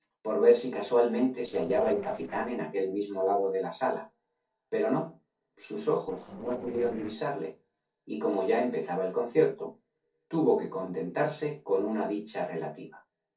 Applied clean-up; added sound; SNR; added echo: neural separator model SepFormer DNS4.